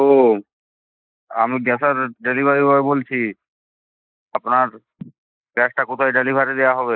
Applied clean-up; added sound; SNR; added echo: neural mask model Resemble Enhance denoiser.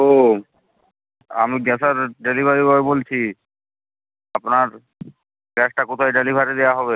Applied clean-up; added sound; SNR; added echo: none; none; none; none.